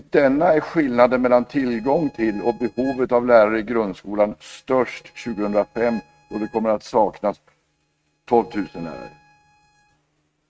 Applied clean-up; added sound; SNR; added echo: neural mask model RNNoise.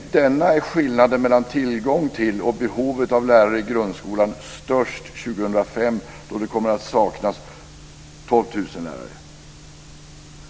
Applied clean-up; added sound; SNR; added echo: none; none; none; none.